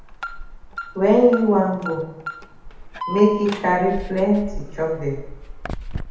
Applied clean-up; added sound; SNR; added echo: none; Alarm; 11 dB; reverberation time 0.8 s.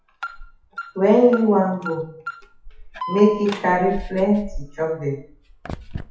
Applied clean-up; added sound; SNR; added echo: classical method WPE with log-MMSE.